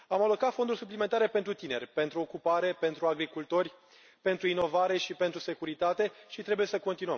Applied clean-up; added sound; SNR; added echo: none; none; none; none.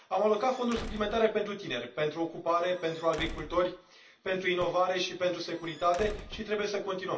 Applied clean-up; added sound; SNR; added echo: none; Squeak / Slam / Wood; 13 dB; reverberation time 0.3 s.